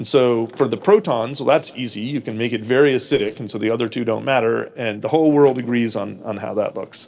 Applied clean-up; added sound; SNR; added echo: neural separator model SepFormer DNS4.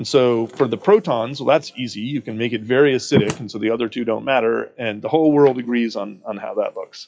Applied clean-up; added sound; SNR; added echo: classical method WPE with log-MMSE.